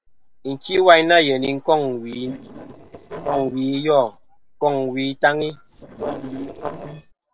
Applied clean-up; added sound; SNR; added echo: neural separator model SepFormer DNS4.